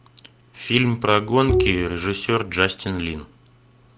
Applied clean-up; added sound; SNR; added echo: none; Bowed string instrument; 1 dB; none.